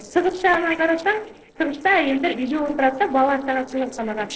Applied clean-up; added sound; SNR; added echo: neural separator model SepFormer DNS4.